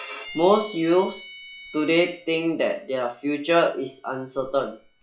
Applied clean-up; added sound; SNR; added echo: classical method log-MMSE.